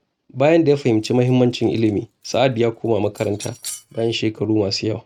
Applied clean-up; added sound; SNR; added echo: neural mask model RNNoise.